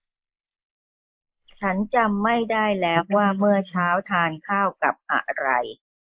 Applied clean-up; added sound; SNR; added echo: neural mask model Resemble Enhance denoiser.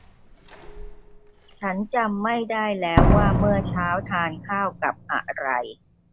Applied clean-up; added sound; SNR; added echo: none; Slam; 0 dB; none.